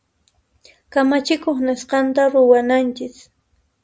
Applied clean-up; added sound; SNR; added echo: none; none; none; none.